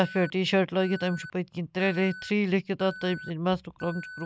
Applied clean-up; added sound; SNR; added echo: none; Alarm; 17 dB; none.